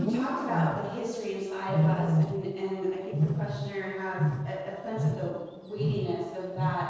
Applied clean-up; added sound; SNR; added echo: neural separator model SepFormer DNS4.